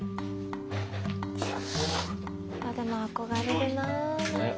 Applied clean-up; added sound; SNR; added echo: none; none; none; none.